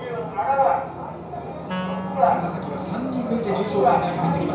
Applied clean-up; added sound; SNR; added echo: none; Wind instrument, woodwind instrument; 10 dB; reverberation time 0.6 s.